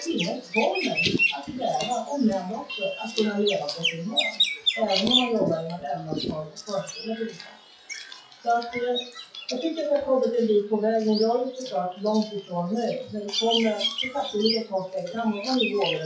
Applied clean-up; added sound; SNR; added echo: classical method WPE with log-MMSE.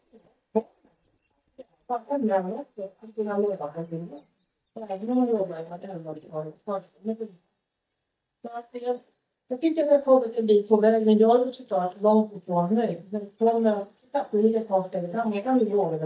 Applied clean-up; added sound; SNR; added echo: neural mask model DeepFilterNet 3.